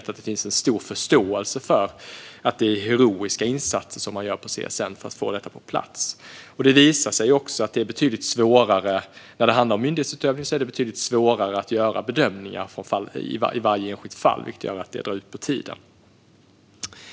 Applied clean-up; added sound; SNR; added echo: none; none; none; none.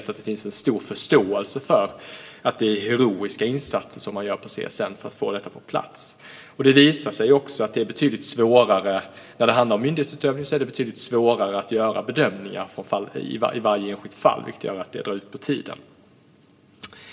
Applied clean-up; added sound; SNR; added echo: none; none; none; reverberation time 1.2 s.